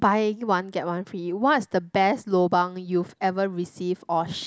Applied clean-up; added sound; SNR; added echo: none; none; none; none.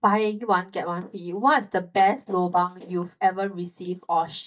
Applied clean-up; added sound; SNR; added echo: neural mask model DeepFilterNet 3.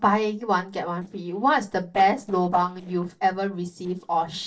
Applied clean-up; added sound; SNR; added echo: neural separator model SepFormer DNS4.